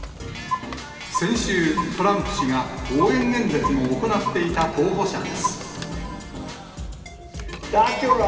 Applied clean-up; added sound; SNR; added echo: none; Clock; 8 dB; reverberation time 2.5 s.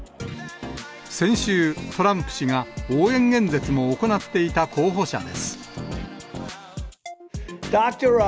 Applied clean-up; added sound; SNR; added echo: none; none; none; none.